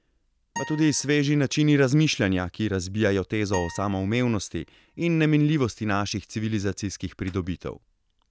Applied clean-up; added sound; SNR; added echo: none; Acoustic guitar; 17 dB; none.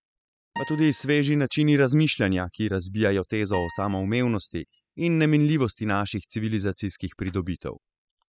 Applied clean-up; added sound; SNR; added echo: classical method spectral subtraction.